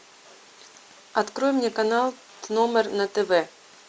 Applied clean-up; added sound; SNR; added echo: none; none; none; none.